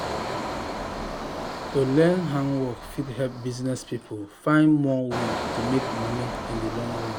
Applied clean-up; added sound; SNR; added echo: none; Engine; 6 dB; none.